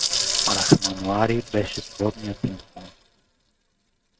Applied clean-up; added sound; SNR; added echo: neural mask model RNNoise.